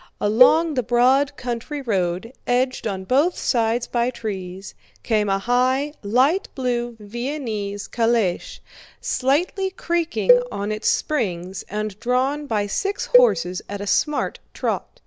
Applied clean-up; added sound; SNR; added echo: none; Cowbell; 2 dB; none.